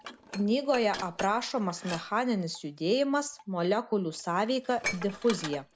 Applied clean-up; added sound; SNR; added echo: none; Dishes, pots, and pans; 13 dB; none.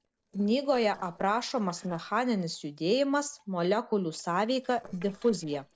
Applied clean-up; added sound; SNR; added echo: neural separator model SepFormer DNS4.